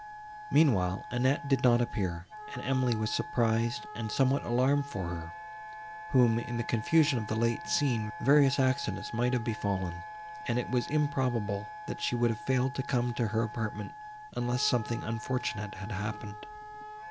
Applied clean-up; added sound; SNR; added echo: none; Wind instrument, woodwind instrument; 13 dB; none.